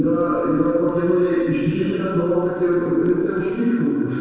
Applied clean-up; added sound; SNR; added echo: neural separator model SepFormer DNS4.